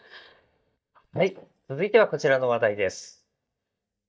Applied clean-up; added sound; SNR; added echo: neural mask model DeepFilterNet 3.